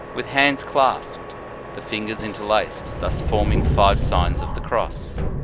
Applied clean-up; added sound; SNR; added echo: none; Subway, metro, underground; 1 dB; none.